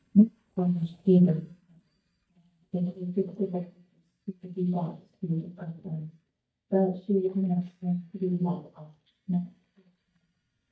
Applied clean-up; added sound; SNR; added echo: neural mask model DeepFilterNet 3.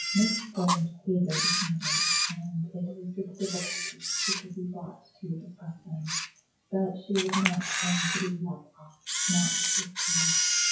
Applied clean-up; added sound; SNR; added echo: classical method WPE with log-MMSE.